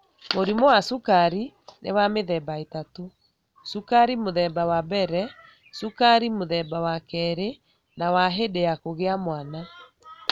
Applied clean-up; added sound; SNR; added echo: none; none; none; none.